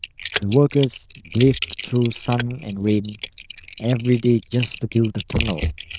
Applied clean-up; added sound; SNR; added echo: neural diffusion model UNIVERSE++.